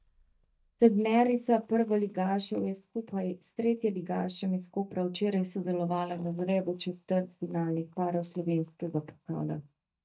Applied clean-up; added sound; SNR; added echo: neural mask model DeepFilterNet 3.